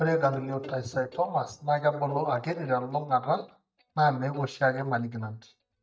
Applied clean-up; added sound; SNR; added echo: neural mask model DeepFilterNet 3.